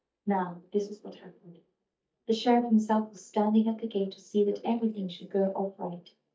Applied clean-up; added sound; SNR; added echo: neural mask model DeepFilterNet 3.